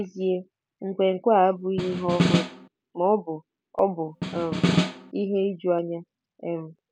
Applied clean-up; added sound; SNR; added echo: none; Snare drum; -1 dB; none.